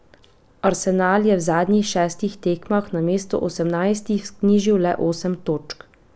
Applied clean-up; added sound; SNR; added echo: none; none; none; none.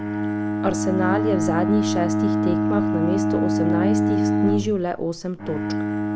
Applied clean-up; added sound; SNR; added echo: none; Bowed string instrument; -4 dB; none.